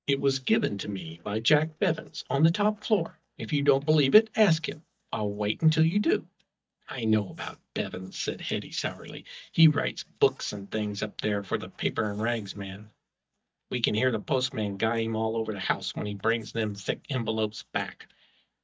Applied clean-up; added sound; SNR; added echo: neural mask model DeepFilterNet 3.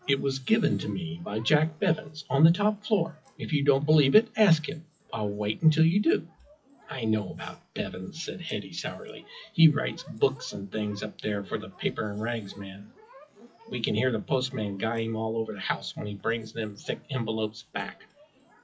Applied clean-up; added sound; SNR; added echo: classical method WPE with log-MMSE.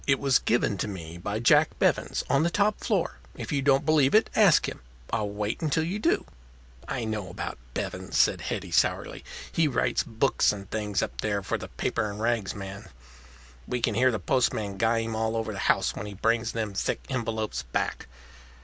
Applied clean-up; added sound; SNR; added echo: none; none; none; none.